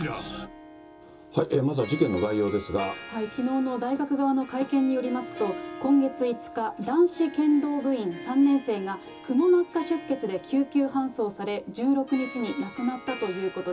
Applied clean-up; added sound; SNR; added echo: none; Harp; 15 dB; reverberation time 0.2 s.